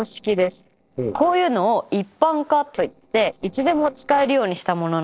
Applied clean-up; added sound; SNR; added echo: neural separator model SepFormer DNS4.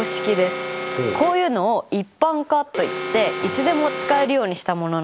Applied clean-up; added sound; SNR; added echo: none; Alarm; 8 dB; none.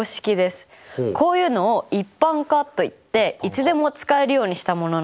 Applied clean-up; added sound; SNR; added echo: none; none; none; none.